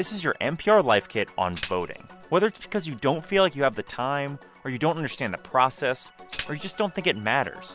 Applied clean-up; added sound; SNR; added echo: none; Tambourine; 16 dB; none.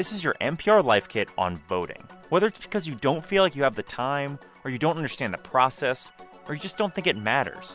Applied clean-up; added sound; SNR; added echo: none; none; none; none.